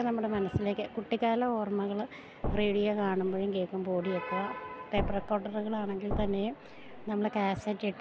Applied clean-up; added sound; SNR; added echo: none; Thump, thud; 6 dB; none.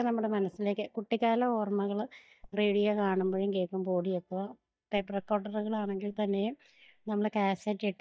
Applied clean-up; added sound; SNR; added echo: neural mask model DeepFilterNet 3.